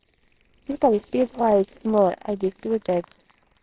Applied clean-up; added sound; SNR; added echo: neural separator model SepFormer WHAMR!.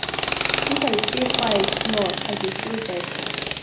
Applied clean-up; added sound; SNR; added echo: none; Tools; -2 dB; reverberation time 0.5 s.